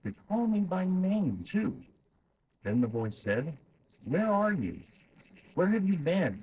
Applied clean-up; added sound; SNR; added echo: neural separator model SepFormer DNS4.